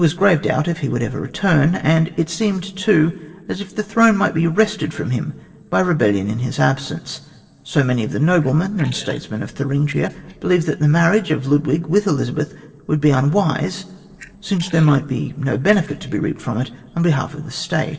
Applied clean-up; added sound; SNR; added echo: neural separator model SepFormer DNS4.